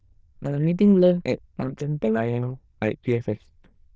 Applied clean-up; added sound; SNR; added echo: neural diffusion model UNIVERSE++.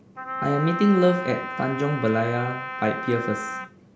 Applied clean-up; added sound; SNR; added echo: none; Wind instrument, woodwind instrument; 8 dB; none.